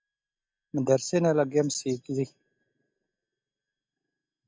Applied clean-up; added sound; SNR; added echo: neural mask model DeepFilterNet 3.